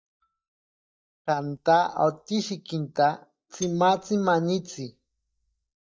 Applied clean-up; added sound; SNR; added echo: neural mask model DeepFilterNet 3.